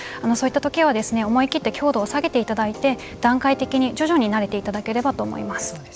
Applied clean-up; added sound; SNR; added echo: none; none; none; none.